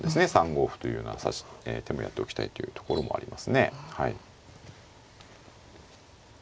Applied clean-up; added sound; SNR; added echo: none; none; none; none.